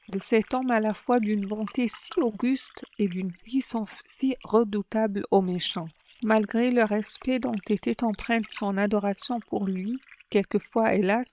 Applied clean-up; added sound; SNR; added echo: neural separator model SepFormer WHAM!.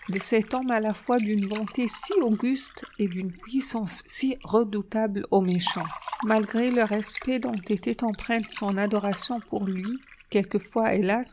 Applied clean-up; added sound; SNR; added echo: none; Liquid; 17 dB; none.